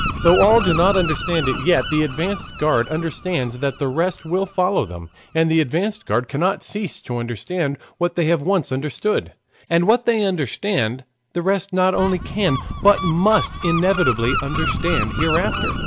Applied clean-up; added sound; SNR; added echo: none; Gull, seagull; 8 dB; none.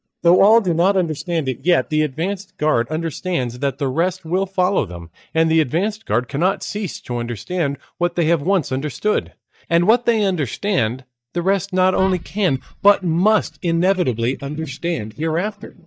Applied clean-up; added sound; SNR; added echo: neural mask model DeepFilterNet 3.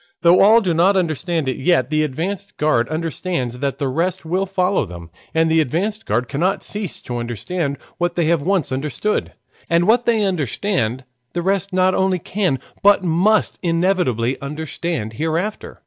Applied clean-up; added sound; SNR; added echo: none; none; none; none.